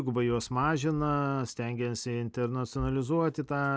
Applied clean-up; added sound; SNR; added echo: none; none; none; none.